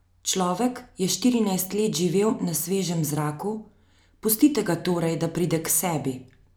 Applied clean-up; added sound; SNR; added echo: none; none; none; none.